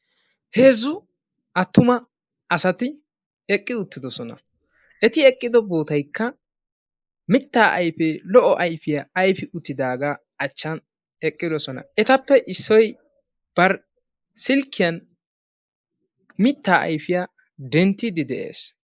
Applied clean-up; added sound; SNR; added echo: neural mask model Resemble Enhance denoiser.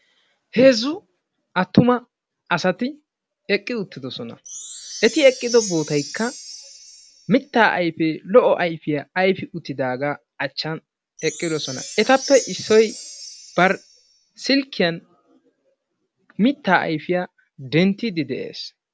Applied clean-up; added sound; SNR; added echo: none; Chime; 13 dB; none.